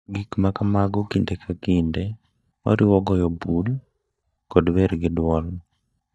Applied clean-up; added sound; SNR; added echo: neural mask model DeepFilterNet 3.